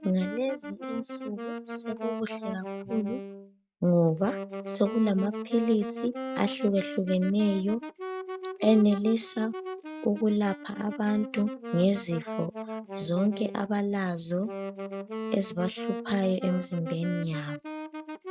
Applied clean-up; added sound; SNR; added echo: neural mask model RNNoise.